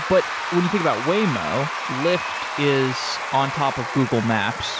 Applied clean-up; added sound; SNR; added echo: none; Applause / Crowd / Cheering; 5 dB; none.